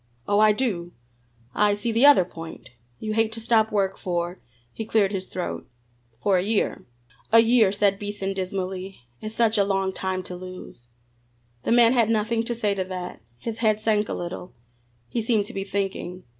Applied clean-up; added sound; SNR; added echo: none; none; none; none.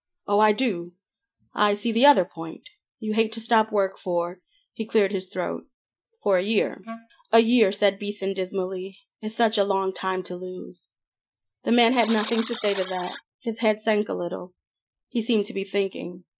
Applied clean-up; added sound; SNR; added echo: classical method Wiener filter.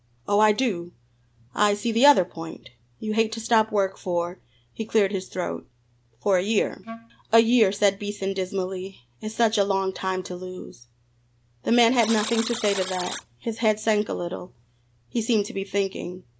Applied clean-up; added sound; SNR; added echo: none; Alarm + Wind instrument, woodwind instrument; 11 dB; none.